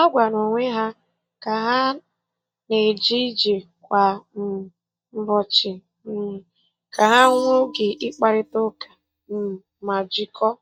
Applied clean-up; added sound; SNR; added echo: neural mask model DeepFilterNet 3.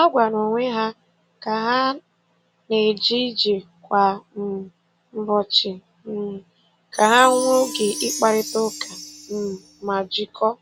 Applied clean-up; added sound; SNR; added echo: none; Bell + Chime; 10 dB; none.